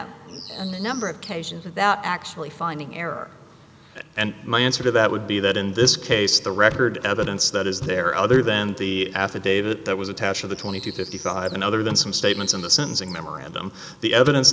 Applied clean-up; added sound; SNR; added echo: none; Bird; 17 dB; none.